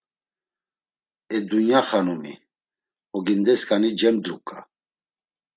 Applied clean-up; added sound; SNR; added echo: none; none; none; none.